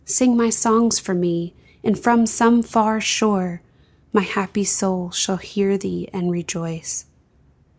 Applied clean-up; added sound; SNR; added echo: none; none; none; none.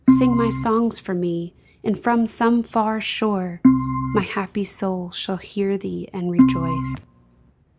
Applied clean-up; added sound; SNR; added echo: none; Organ; -3 dB; none.